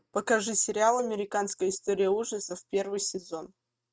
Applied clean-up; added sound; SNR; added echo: neural mask model RNNoise.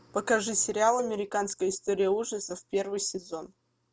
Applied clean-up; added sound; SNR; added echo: none; Cowbell; 12 dB; none.